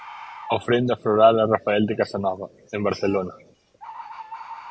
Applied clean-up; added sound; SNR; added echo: none; Bird; 19 dB; none.